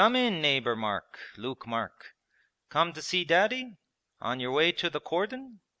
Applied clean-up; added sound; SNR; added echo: none; none; none; none.